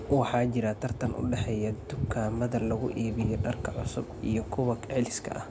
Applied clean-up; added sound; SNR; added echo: none; none; none; none.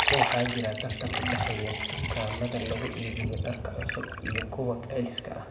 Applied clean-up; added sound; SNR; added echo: none; Liquid; 1 dB; reverberation time 1.4 s.